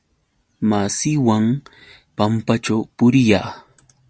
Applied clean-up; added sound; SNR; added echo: none; none; none; none.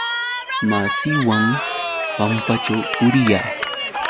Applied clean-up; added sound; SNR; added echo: none; Cheering; 3 dB; none.